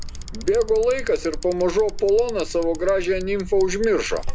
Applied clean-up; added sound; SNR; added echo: none; Bicycle; 8 dB; none.